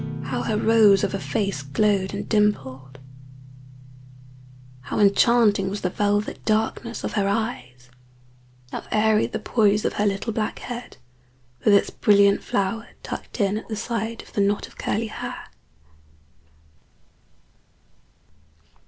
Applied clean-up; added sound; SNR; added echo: none; Guitar; 17 dB; none.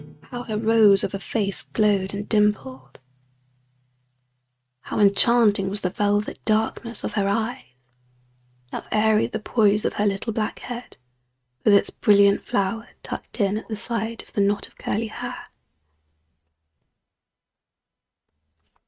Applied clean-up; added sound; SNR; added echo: neural mask model RNNoise.